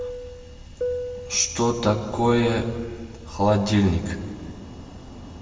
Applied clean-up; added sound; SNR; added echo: none; Fixed-wing aircraft, airplane; 12 dB; reverberation time 1.4 s.